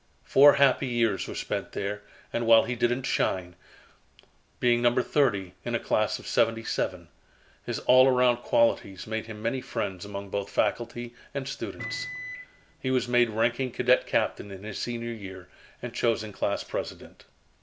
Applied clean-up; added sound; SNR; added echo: none; Microwave oven; 10 dB; none.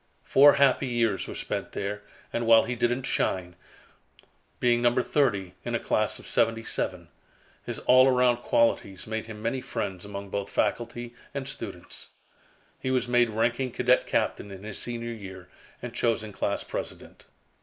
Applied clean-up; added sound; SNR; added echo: neural mask model Resemble Enhance denoiser.